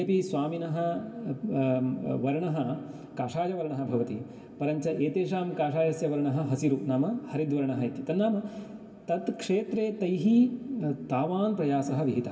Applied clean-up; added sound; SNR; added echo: none; none; none; reverberation time 0.2 s.